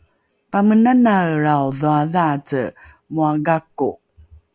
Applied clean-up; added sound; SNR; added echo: none; none; none; none.